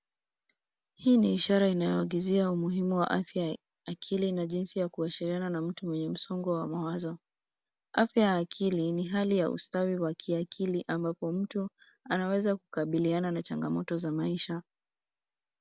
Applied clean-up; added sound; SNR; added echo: none; none; none; none.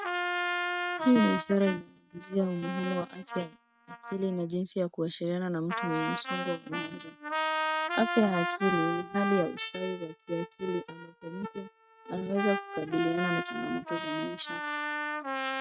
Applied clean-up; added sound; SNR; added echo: neural mask model RNNoise.